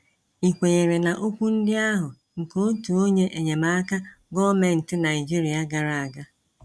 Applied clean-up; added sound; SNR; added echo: none; none; none; none.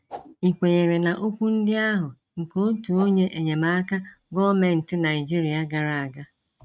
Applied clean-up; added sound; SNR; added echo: neural mask model RNNoise.